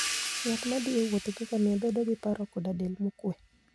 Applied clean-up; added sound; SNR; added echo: none; Crash cymbal / Hi-hat; 8 dB; none.